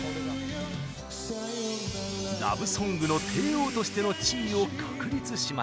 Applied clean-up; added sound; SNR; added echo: none; Hi-hat; 16 dB; none.